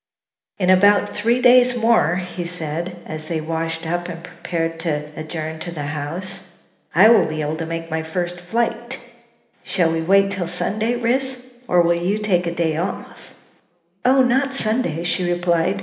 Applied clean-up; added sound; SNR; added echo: none; none; none; reverberation time 1.1 s.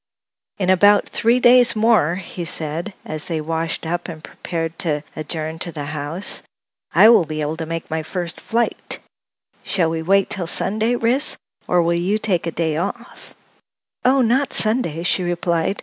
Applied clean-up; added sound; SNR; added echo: none; none; none; none.